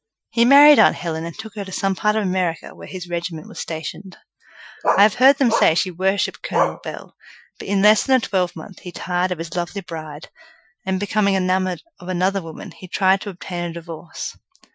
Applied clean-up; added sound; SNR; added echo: classical method Wiener filter.